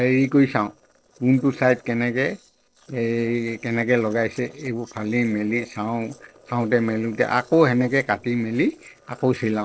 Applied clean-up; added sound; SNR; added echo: neural separator model SepFormer DNS4.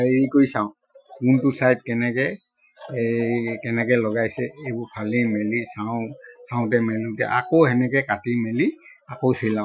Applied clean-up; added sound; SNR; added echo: classical method Wiener filter.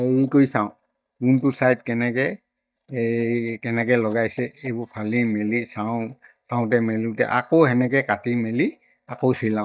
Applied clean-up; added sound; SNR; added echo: neural mask model DeepFilterNet 3.